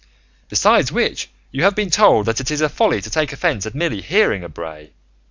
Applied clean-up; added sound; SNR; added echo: none; none; none; none.